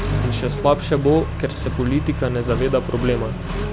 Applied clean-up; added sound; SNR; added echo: none; Accelerating, revving, vroom; 3 dB; none.